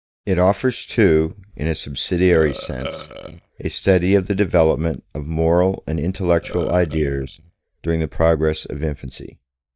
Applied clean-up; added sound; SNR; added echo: neural mask model DeepFilterNet 3.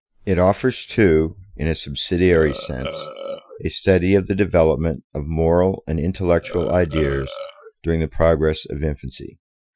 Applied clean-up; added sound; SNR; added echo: classical method Wiener filter.